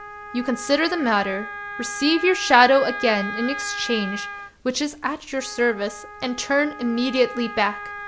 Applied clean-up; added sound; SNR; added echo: none; Wind instrument, woodwind instrument; 11 dB; none.